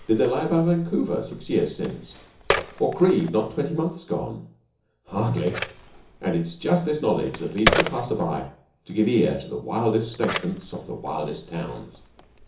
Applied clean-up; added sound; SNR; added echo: none; Telephone; 8 dB; reverberation time 0.7 s.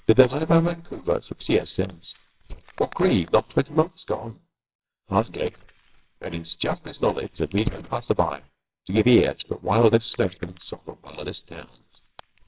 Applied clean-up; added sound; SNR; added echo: neural separator model SepFormer WHAMR!.